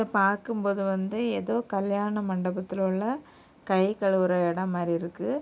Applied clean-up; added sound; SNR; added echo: none; none; none; none.